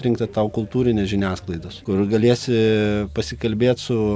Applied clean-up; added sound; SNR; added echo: none; none; none; none.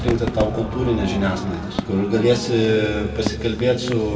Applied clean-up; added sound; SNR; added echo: none; Crowd / Fireworks; 10 dB; reverberation time 2.0 s.